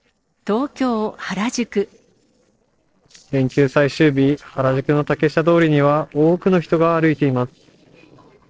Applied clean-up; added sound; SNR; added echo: neural separator model SepFormer DNS4.